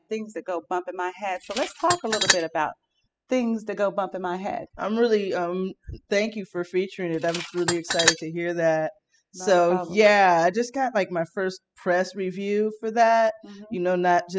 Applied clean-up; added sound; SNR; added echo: classical method spectral subtraction.